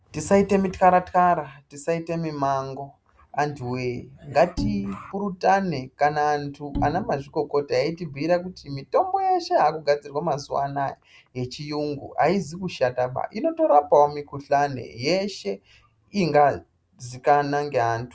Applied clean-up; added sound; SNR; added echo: none; Bowed string instrument; 10 dB; none.